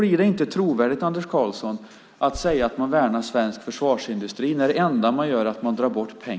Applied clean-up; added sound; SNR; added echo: none; Run; 14 dB; none.